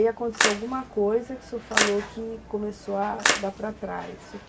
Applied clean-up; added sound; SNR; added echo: none; Splash, splatter; 1 dB; none.